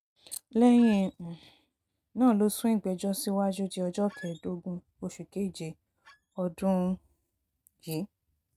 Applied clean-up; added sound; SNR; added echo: neural mask model RNNoise.